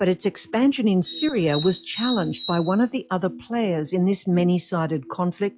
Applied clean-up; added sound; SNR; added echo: classical method log-MMSE.